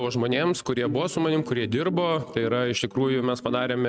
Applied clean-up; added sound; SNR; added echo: neural mask model RNNoise.